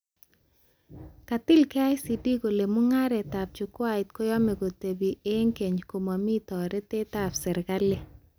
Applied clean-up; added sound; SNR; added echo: none; none; none; none.